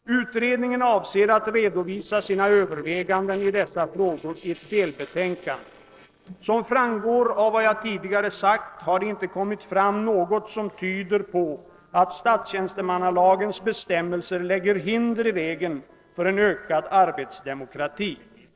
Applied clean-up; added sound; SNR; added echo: neural separator model SepFormer DNS4.